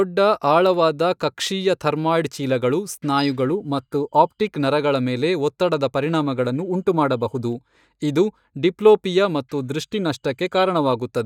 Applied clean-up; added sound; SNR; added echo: neural mask model DeepFilterNet 3.